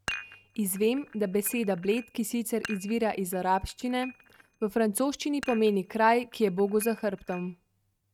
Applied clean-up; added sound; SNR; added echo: neural mask model RNNoise.